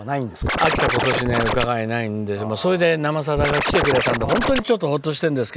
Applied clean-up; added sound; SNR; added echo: none; Scratching (performance technique); 1 dB; none.